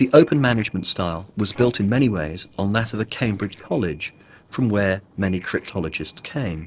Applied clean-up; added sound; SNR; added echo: neural separator model SepFormer DNS4.